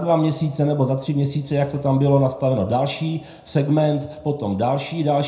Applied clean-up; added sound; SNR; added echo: none; none; none; reverberation time 0.5 s.